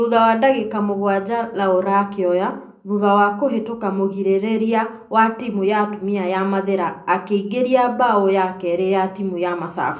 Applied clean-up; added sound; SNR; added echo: none; none; none; reverberation time 0.5 s.